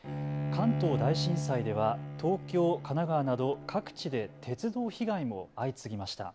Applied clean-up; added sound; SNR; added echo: none; Bowed string instrument; 5 dB; none.